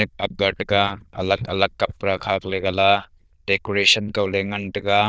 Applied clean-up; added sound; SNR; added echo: neural diffusion model UNIVERSE++.